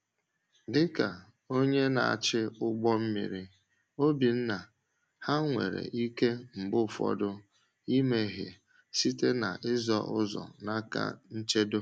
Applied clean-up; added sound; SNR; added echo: none; none; none; none.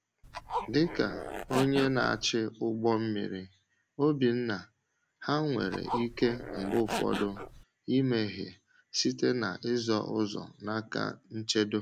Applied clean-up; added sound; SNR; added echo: none; Zipper (clothing); 7 dB; none.